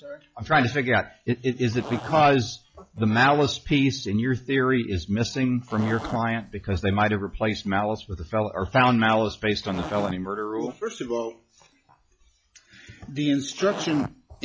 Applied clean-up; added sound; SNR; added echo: classical method log-MMSE.